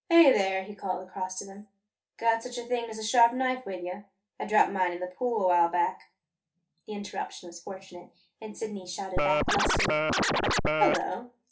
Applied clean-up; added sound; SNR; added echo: none; Scratching (performance technique); -4 dB; reverberation time 0.2 s.